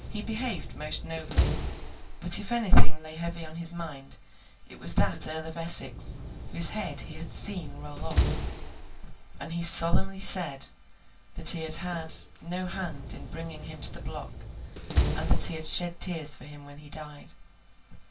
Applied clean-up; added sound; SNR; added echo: none; Slam; 11 dB; reverberation time 0.2 s.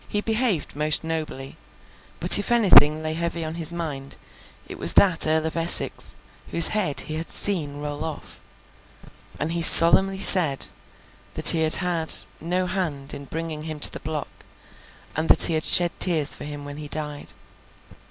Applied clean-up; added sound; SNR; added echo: none; none; none; none.